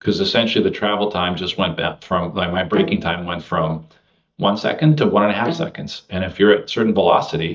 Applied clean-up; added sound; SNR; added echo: neural mask model DeepFilterNet 3.